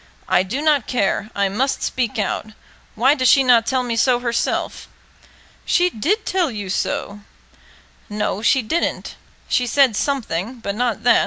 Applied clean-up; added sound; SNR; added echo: none; none; none; none.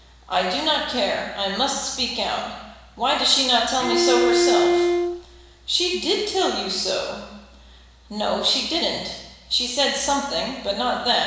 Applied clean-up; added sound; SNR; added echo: none; Bowed string instrument; -3 dB; reverberation time 1.0 s.